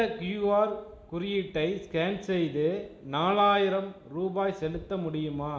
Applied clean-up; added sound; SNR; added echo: none; none; none; none.